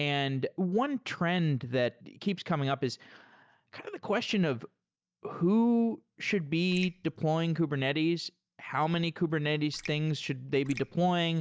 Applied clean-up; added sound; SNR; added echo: neural mask model DeepFilterNet 3.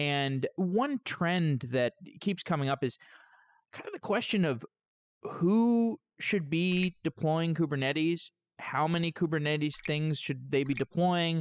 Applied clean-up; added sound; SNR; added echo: classical method spectral subtraction.